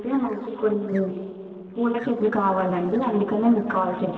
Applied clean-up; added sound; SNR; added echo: neural separator model SepFormer DNS4.